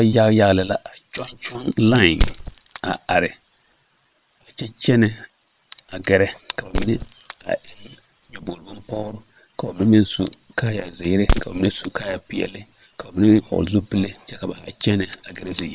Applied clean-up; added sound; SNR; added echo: neural separator model SepFormer WHAM!.